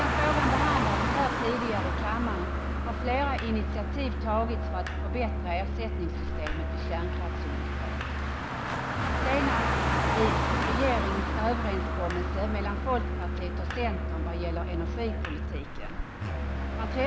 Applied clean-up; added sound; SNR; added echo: none; Musical instrument + Car; -4 dB; none.